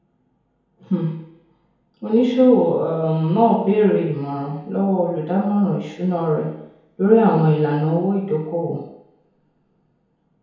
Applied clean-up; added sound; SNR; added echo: none; none; none; reverberation time 0.9 s.